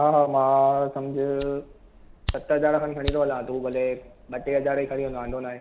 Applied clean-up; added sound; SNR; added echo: none; Fire; 13 dB; none.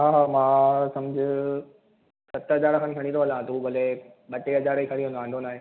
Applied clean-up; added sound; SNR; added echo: none; none; none; none.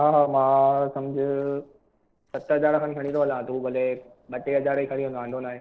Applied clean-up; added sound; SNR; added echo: neural separator model SepFormer DNS4.